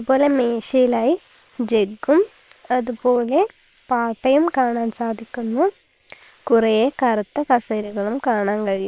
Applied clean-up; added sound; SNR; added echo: neural separator model SepFormer WHAM!.